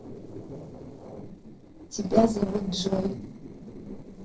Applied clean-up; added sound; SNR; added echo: neural separator model SepFormer DNS4.